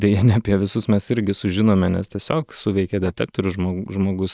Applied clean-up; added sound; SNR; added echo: neural mask model DeepFilterNet 3.